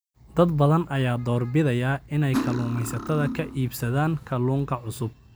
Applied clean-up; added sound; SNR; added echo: none; Cutlery, silverware; 8 dB; none.